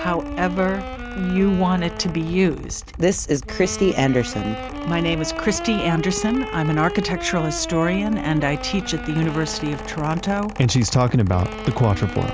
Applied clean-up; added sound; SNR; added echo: none; Wind instrument, woodwind instrument + Mechanical fan; 9 dB; none.